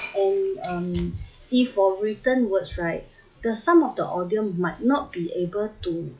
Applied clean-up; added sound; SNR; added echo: classical method log-MMSE.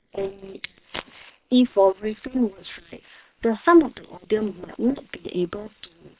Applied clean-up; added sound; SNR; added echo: neural separator model SepFormer WHAM!.